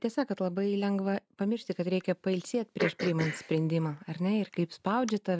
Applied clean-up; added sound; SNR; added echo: none; Cough; 11 dB; none.